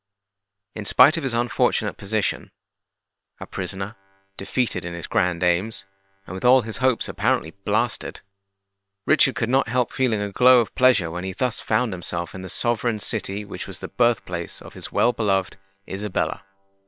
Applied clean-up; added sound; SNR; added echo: neural separator model SepFormer WHAM!.